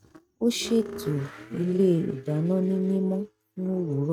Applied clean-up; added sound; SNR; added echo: neural mask model RNNoise.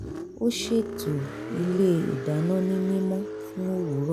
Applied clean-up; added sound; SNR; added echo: none; Car; 8 dB; none.